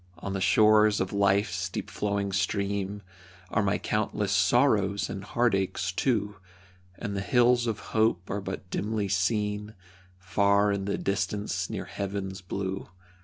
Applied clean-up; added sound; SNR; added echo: none; none; none; none.